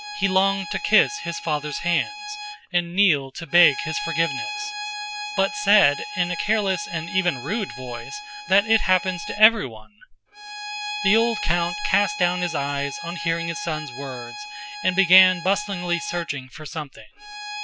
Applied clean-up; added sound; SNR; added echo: none; Bowed string instrument; 9 dB; none.